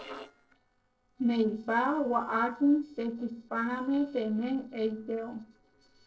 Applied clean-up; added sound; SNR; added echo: neural separator model SepFormer DNS4.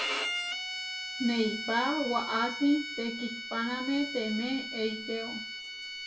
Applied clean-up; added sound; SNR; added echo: none; Bowed string instrument; 5 dB; reverberation time 0.2 s.